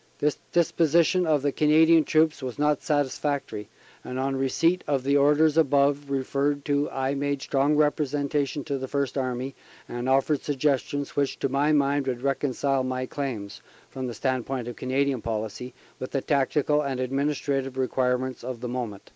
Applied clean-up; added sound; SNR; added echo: none; none; none; none.